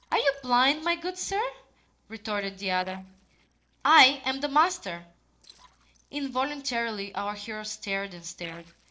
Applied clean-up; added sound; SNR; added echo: neural separator model SepFormer DNS4.